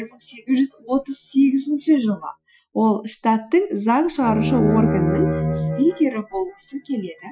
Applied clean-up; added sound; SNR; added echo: classical method Wiener filter.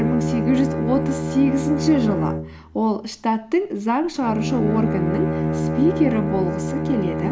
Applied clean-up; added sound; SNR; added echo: none; Bowed string instrument; 2 dB; none.